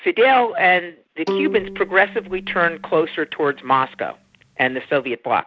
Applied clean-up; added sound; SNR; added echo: none; Bowed string instrument; 12 dB; none.